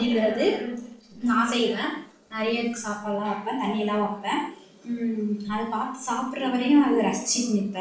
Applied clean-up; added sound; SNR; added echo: neural separator model SepFormer DNS4.